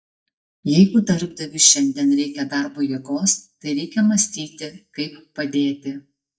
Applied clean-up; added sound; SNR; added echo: neural mask model DeepFilterNet 3.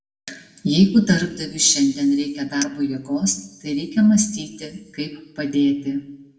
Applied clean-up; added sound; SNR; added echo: none; Chink, clink; 19 dB; reverberation time 0.6 s.